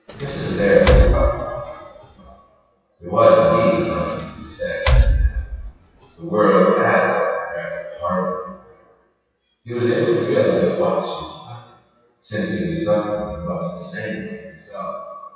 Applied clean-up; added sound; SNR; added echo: classical method WPE with log-MMSE.